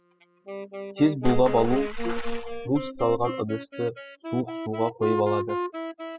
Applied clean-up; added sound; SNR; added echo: classical method spectral subtraction.